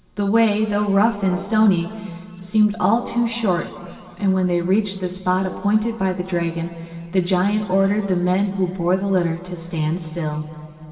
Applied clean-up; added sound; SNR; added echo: none; Brass instrument; 20 dB; reverberation time 2.6 s.